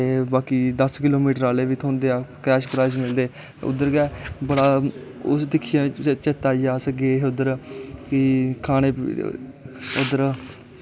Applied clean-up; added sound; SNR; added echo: none; none; none; none.